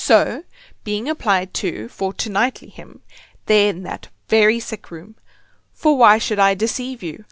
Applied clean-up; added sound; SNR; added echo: none; none; none; none.